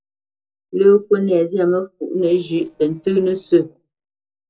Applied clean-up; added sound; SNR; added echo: neural separator model SepFormer DNS4.